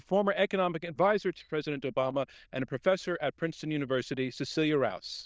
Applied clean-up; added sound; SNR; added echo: neural diffusion model UNIVERSE++.